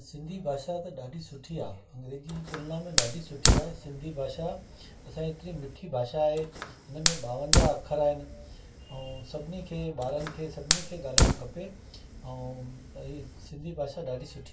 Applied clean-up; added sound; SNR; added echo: none; Fire; -4 dB; reverberation time 0.2 s.